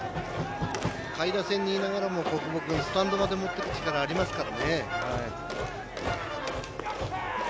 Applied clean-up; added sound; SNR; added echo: none; none; none; none.